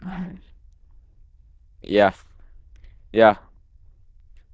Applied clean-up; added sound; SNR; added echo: neural diffusion model UNIVERSE++.